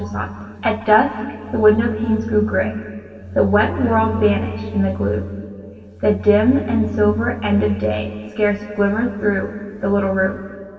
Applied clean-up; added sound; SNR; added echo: none; none; none; reverberation time 2.4 s.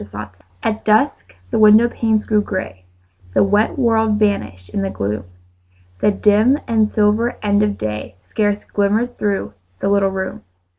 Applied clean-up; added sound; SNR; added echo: none; none; none; none.